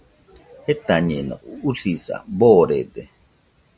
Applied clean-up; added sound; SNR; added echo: none; none; none; none.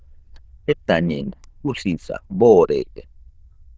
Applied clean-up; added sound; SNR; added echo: neural diffusion model UNIVERSE++.